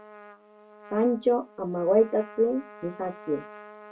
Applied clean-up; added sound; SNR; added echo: none; Trumpet; 19 dB; reverberation time 0.2 s.